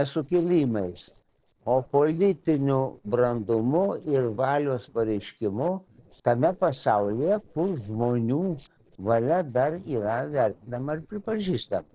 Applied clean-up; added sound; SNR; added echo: neural separator model SepFormer DNS4.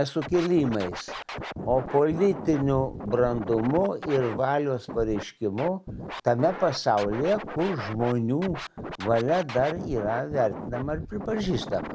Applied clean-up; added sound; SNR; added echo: none; Scratching (performance technique); 11 dB; none.